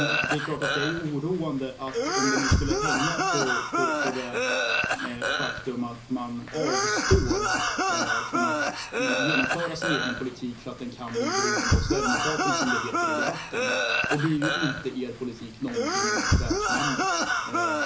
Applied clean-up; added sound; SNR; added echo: none; Cough; -5 dB; reverberation time 0.5 s.